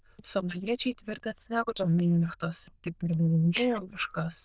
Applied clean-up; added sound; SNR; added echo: neural diffusion model UNIVERSE++.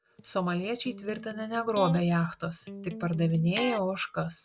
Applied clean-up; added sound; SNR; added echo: none; Electric guitar; 12 dB; none.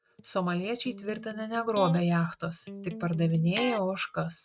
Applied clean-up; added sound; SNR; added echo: neural mask model RNNoise.